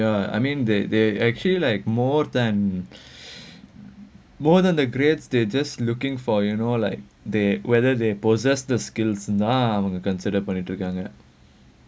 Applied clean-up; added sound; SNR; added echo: none; none; none; none.